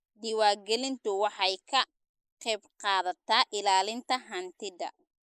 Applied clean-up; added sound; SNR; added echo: neural mask model Resemble Enhance denoiser.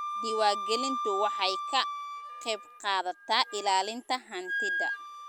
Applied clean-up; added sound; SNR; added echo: none; Wind instrument, woodwind instrument; 4 dB; none.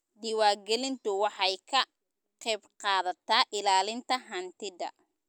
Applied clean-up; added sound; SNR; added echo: none; none; none; none.